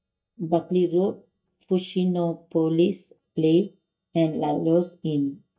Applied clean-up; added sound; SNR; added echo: neural mask model DeepFilterNet 3.